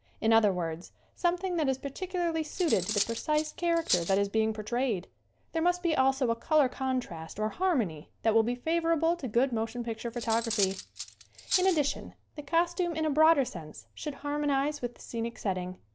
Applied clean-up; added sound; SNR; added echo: none; Cutlery, silverware; 7 dB; none.